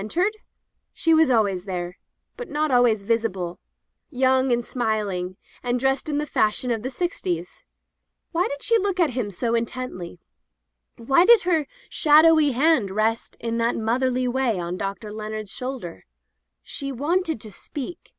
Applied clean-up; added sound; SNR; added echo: none; none; none; none.